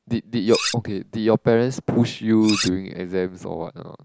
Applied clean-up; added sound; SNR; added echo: none; Cutlery, silverware; 10 dB; none.